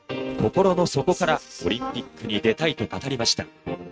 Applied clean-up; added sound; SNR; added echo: neural mask model RNNoise.